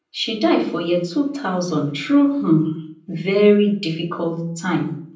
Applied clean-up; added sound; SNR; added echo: none; none; none; reverberation time 0.6 s.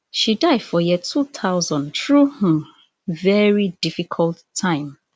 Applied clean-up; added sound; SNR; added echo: none; none; none; none.